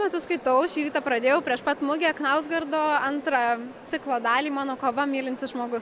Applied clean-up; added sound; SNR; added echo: none; none; none; none.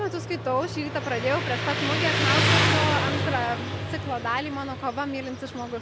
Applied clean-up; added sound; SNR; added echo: none; Motorcycle; -2 dB; none.